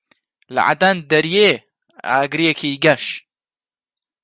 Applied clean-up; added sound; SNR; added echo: none; none; none; none.